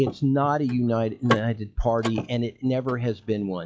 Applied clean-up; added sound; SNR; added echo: classical method log-MMSE.